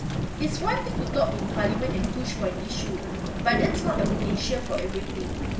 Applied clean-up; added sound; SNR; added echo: none; Thunder / Rain; -2 dB; reverberation time 0.2 s.